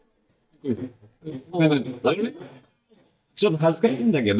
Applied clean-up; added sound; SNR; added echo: neural mask model DeepFilterNet 3.